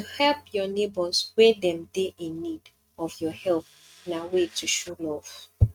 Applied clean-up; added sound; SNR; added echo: neural mask model RNNoise.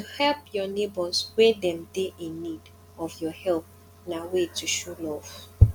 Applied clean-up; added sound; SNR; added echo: none; none; none; none.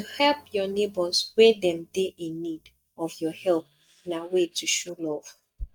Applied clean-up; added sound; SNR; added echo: neural mask model DeepFilterNet 3.